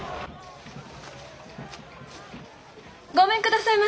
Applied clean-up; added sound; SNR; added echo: none; none; none; none.